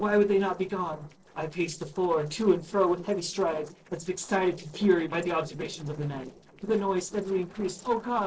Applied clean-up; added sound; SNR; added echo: neural separator model SepFormer DNS4.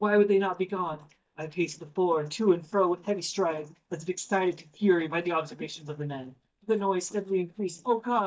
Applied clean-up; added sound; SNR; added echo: neural mask model DeepFilterNet 3.